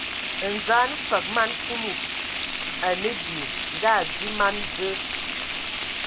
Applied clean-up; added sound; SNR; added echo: none; Frying (food); 1 dB; none.